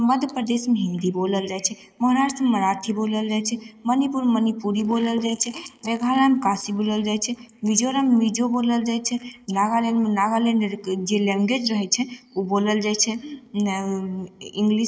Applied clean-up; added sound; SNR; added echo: neural mask model Resemble Enhance denoiser.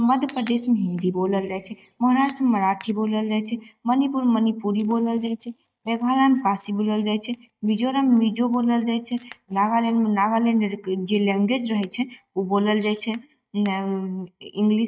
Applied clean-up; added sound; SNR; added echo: neural mask model DeepFilterNet 3.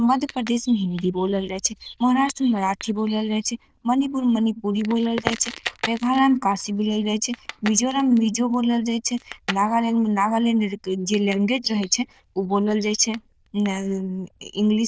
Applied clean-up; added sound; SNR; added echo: neural diffusion model UNIVERSE++.